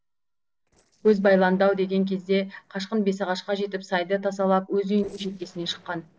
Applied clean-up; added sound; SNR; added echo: neural separator model SepFormer DNS4.